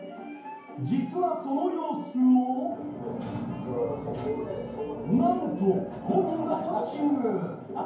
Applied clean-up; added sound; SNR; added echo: none; none; none; reverberation time 0.9 s.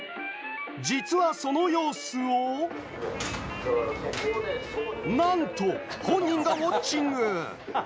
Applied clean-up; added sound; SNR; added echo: none; none; none; none.